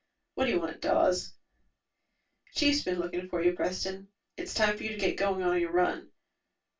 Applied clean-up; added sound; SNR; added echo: none; none; none; reverberation time 0.2 s.